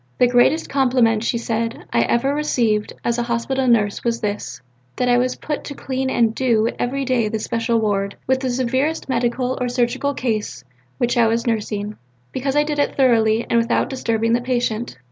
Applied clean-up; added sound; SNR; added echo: none; none; none; none.